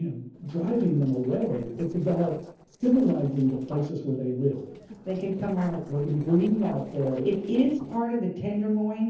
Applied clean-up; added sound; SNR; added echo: neural separator model SepFormer DNS4.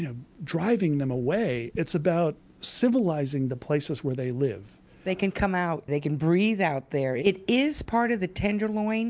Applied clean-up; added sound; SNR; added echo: none; none; none; none.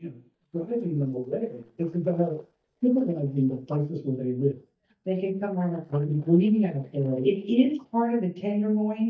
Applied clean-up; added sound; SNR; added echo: neural mask model DeepFilterNet 3.